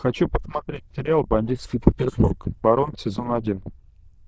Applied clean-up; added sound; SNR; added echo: neural diffusion model UNIVERSE++.